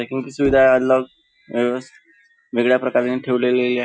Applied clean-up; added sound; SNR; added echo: none; Knock; 20 dB; none.